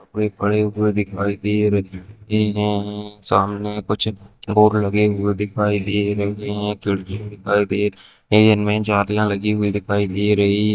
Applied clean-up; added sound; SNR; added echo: neural mask model DeepFilterNet 3.